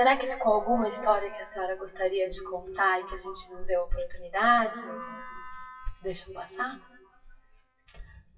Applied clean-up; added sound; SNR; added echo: classical method WPE with log-MMSE.